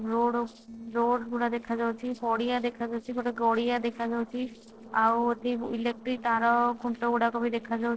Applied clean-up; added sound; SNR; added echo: neural separator model SepFormer DNS4.